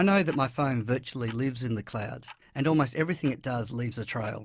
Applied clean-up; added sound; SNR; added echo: none; none; none; none.